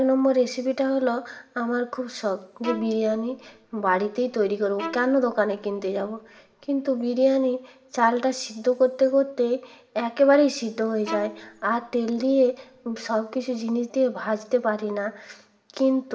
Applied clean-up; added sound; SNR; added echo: none; Bowed string instrument; 16 dB; reverberation time 0.6 s.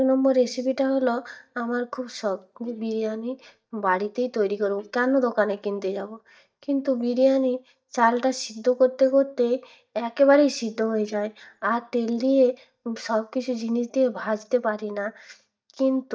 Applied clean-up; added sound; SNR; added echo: neural mask model DeepFilterNet 3.